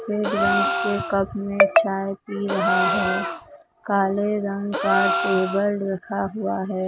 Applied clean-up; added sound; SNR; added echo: none; Gasp; 3 dB; none.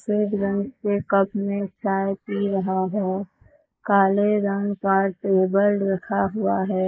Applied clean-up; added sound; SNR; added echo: neural mask model Resemble Enhance denoiser.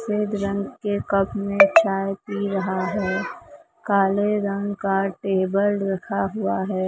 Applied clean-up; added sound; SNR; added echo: none; none; none; none.